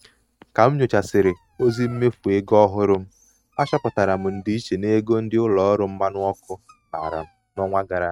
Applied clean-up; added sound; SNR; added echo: neural mask model RNNoise.